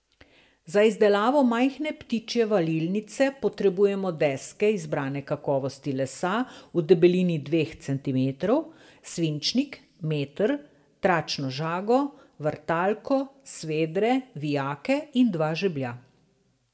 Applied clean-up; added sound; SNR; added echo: none; none; none; reverberation time 0.5 s.